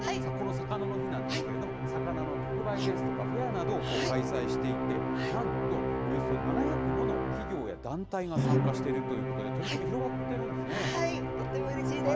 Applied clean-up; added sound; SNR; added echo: none; Musical instrument; -5 dB; none.